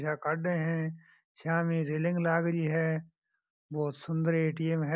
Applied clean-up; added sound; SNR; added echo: none; none; none; none.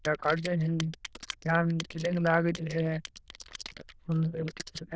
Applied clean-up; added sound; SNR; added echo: neural diffusion model UNIVERSE++.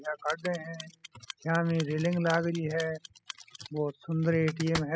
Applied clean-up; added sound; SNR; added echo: classical method spectral subtraction.